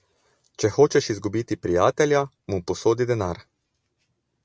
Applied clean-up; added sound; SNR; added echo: none; none; none; none.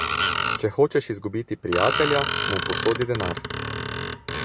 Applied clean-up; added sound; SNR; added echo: none; Screech; 1 dB; none.